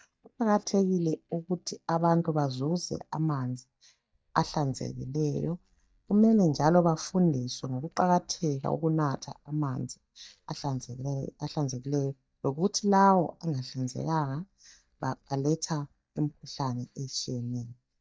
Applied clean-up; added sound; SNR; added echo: neural mask model DeepFilterNet 3.